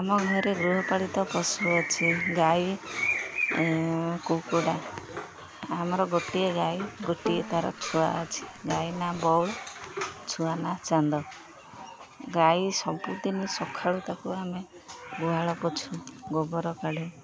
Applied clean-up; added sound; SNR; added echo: none; Bowed string instrument; 12 dB; none.